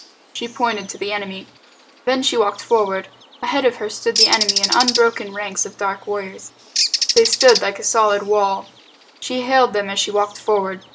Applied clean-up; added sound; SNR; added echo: none; Bird; 6 dB; none.